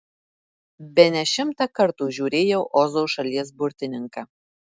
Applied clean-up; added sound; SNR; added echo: none; none; none; none.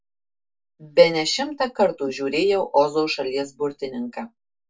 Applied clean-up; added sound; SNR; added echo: none; none; none; reverberation time 0.1 s.